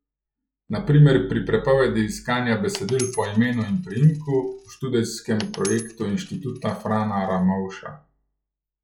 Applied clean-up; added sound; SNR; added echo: classical method log-MMSE.